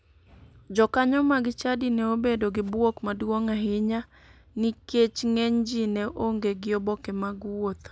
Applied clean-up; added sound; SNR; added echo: none; none; none; none.